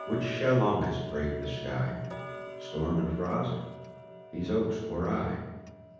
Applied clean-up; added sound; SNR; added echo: none; Tick-tock; 12 dB; reverberation time 1.1 s.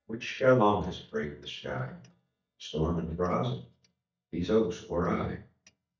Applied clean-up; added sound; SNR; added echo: neural mask model DeepFilterNet 3.